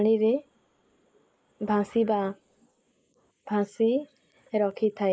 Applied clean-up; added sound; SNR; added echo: neural mask model Resemble Enhance denoiser.